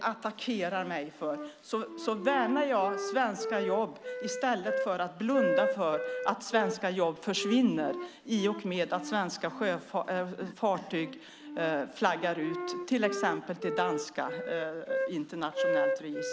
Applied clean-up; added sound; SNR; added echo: none; Wind instrument, woodwind instrument; 5 dB; none.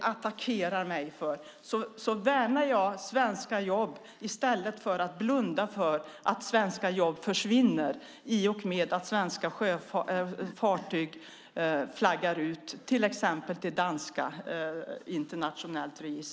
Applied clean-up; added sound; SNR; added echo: none; none; none; none.